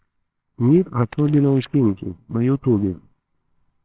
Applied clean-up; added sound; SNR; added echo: neural separator model SepFormer WHAMR!.